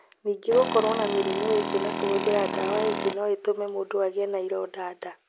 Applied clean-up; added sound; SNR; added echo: none; Tools; 4 dB; none.